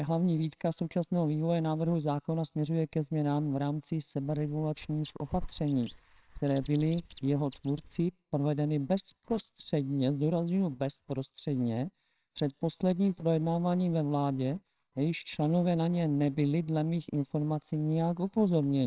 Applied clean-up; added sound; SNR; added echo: neural separator model SepFormer WHAMR!.